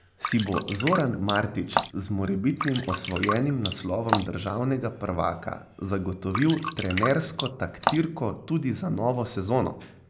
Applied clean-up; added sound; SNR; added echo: none; Drip; 4 dB; none.